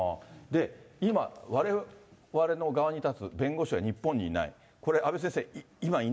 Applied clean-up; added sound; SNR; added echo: none; none; none; none.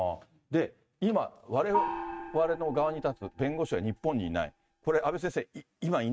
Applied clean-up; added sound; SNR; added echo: neural mask model RNNoise.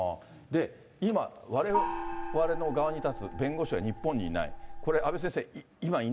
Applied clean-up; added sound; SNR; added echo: none; Gong; 4 dB; none.